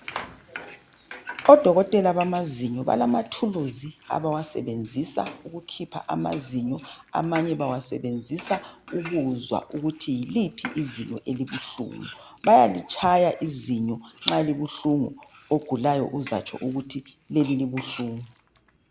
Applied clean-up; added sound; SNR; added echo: none; Frying (food); 17 dB; none.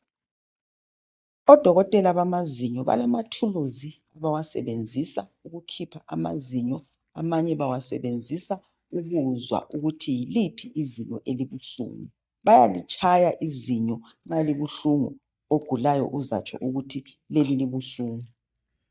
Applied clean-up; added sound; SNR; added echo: neural mask model DeepFilterNet 3.